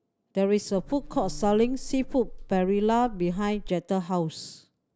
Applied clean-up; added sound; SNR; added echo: none; Buzz; 11 dB; none.